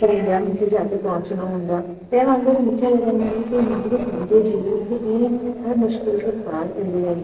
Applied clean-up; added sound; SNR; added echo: neural separator model SepFormer DNS4.